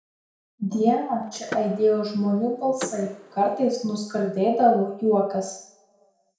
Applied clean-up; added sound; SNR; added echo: none; Door / Car; 17 dB; reverberation time 0.6 s.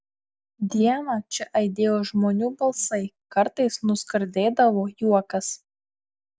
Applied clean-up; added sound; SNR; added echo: none; none; none; none.